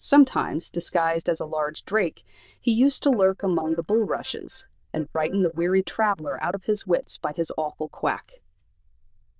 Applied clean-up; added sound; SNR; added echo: neural diffusion model UNIVERSE++.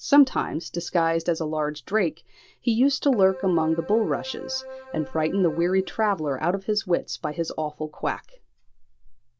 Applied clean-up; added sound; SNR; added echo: none; Keyboard (musical); 15 dB; none.